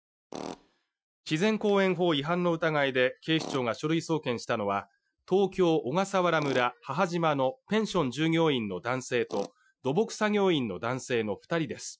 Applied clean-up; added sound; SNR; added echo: classical method Wiener filter.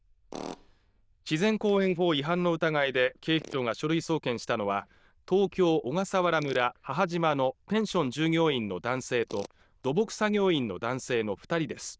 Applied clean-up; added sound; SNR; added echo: neural diffusion model UNIVERSE++.